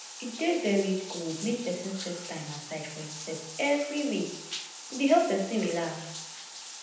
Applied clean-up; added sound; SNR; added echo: none; Bathtub (filling or washing); 11 dB; reverberation time 0.8 s.